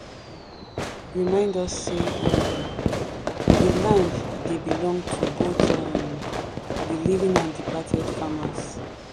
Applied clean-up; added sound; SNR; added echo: none; Fireworks; -2 dB; none.